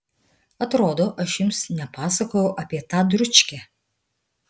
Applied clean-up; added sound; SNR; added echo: none; none; none; none.